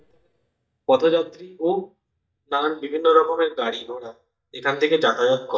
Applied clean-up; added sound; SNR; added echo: neural mask model DeepFilterNet 3.